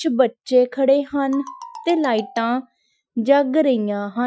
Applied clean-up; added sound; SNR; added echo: classical method Wiener filter.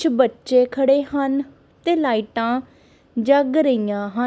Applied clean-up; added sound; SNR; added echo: none; none; none; none.